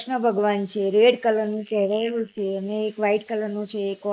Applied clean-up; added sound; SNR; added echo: neural mask model Resemble Enhance denoiser.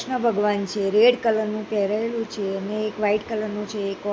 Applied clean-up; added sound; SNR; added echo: none; none; none; none.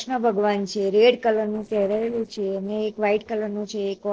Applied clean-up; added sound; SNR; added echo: neural separator model SepFormer DNS4.